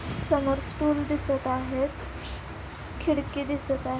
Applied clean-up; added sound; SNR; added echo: none; none; none; none.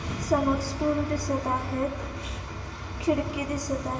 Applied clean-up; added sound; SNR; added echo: none; none; none; reverberation time 2.3 s.